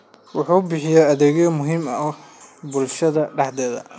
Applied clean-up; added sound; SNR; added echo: none; none; none; none.